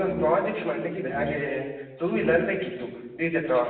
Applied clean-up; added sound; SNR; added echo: none; Brass instrument; 13 dB; reverberation time 1.1 s.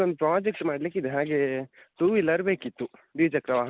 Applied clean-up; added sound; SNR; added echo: none; none; none; none.